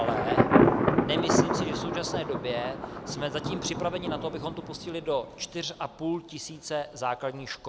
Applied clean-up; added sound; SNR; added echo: none; Thunder; -4 dB; none.